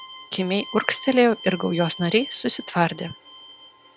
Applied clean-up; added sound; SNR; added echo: none; Bowed string instrument; 16 dB; none.